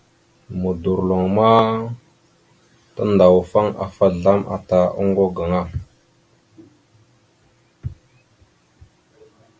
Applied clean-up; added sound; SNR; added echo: none; none; none; none.